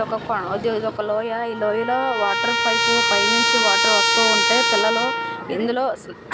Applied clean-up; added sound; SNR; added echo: none; Trumpet; -2 dB; none.